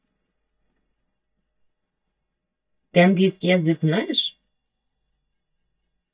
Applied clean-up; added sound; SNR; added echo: neural mask model DeepFilterNet 3.